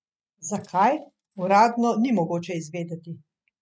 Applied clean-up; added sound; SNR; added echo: neural mask model RNNoise.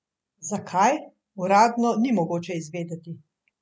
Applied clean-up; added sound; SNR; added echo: none; none; none; none.